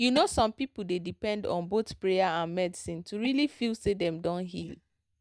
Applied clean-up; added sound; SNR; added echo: neural mask model DeepFilterNet 3.